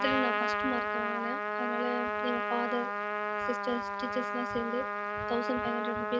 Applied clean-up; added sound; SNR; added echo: none; Trumpet; -3 dB; none.